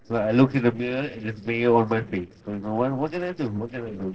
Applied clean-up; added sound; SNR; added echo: neural separator model SepFormer DNS4.